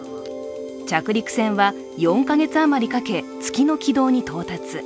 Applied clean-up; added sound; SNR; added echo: none; none; none; none.